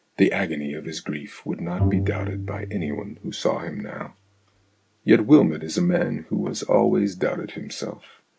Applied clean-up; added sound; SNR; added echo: none; Bowed string instrument; 7 dB; none.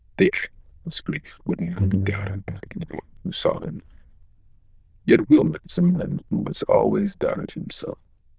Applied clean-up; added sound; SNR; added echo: neural diffusion model UNIVERSE++.